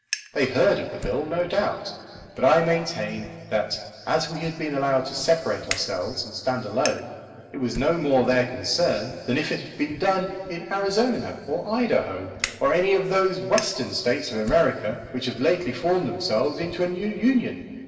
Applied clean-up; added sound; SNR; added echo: none; Fire; 16 dB; reverberation time 2.7 s.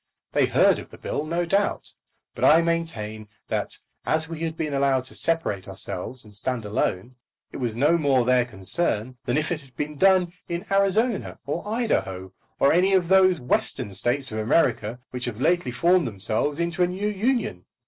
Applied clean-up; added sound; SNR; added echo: none; none; none; none.